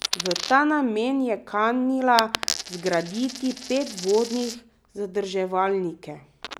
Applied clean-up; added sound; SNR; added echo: none; Coin (dropping); 10 dB; none.